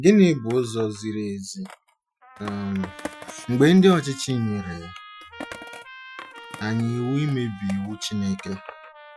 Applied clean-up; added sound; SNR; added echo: classical method Wiener filter.